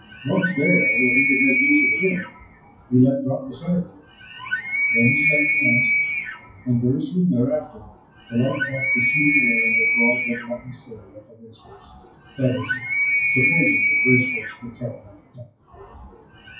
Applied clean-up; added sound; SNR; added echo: classical method WPE with log-MMSE.